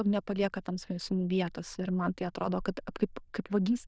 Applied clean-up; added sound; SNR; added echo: neural diffusion model UNIVERSE++.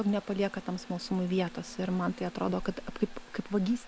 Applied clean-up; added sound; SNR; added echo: none; Trickle, dribble / Bathtub (filling or washing) / Water tap, faucet; 15 dB; none.